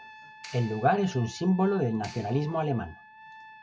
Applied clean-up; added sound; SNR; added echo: none; Clapping + Trumpet; 19 dB; none.